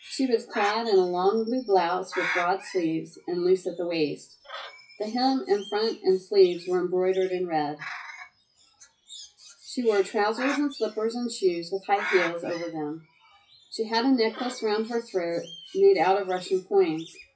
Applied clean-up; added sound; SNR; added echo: classical method WPE with log-MMSE.